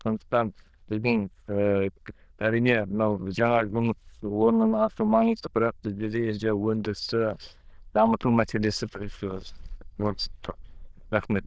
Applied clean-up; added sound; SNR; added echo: neural diffusion model UNIVERSE++.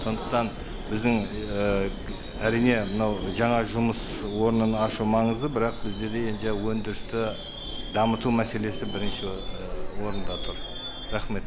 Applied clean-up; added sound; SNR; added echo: none; Screech / Subway, metro, underground; 4 dB; none.